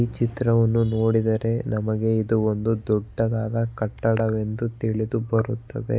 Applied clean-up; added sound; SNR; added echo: none; none; none; none.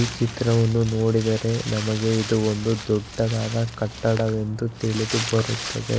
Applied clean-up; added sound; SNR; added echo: none; Wind; 12 dB; none.